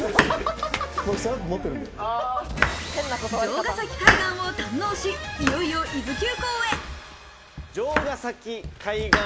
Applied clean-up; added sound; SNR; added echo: none; Domestic sounds, home sounds; 1 dB; none.